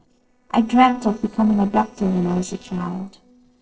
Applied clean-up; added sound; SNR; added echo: neural separator model SepFormer DNS4.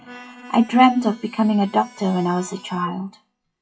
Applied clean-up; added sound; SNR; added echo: classical method WPE with log-MMSE.